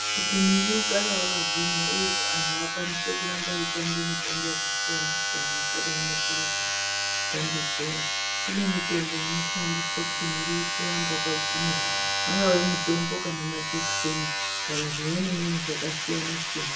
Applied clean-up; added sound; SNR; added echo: none; Domestic sounds, home sounds; -3 dB; reverberation time 0.3 s.